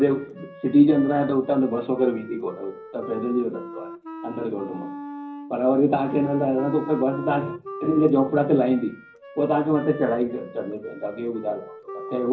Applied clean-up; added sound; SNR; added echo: none; Wind instrument, woodwind instrument; 14 dB; reverberation time 0.5 s.